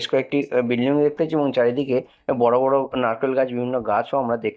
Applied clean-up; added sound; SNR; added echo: neural mask model DeepFilterNet 3.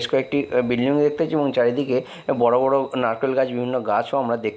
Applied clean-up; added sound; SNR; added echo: none; none; none; none.